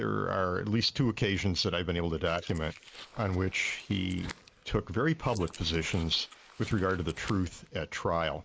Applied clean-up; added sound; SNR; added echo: neural mask model Resemble Enhance denoiser.